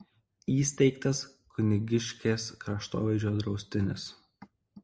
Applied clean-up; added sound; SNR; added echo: none; none; none; none.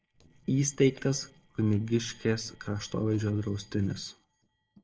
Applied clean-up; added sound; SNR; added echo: neural separator model SepFormer DNS4.